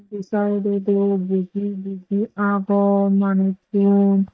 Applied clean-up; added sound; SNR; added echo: neural mask model DeepFilterNet 3.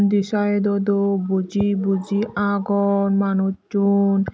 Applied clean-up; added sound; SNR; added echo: none; none; none; none.